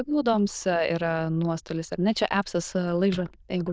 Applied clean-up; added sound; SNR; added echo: neural diffusion model UNIVERSE++.